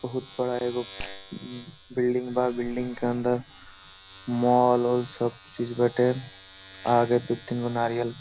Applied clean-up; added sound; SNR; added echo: none; Domestic sounds, home sounds; 19 dB; none.